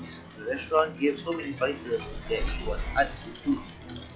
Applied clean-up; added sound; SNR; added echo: classical method log-MMSE.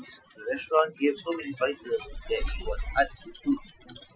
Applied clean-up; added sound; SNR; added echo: classical method Wiener filter.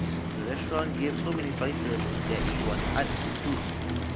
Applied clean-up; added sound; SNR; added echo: none; Bicycle; -4 dB; none.